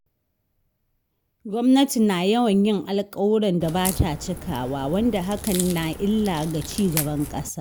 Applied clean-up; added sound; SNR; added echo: none; Crack; 10 dB; none.